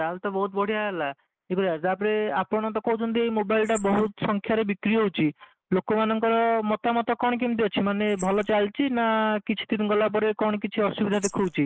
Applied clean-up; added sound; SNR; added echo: neural mask model Resemble Enhance denoiser.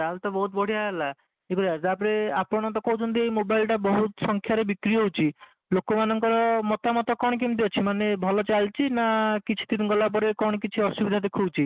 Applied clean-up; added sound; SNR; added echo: none; none; none; none.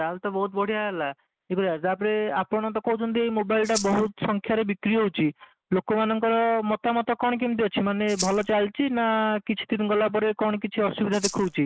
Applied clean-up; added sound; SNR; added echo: none; Rattle (instrument); 9 dB; none.